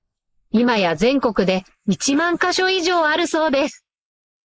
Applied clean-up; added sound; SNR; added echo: neural mask model Resemble Enhance denoiser.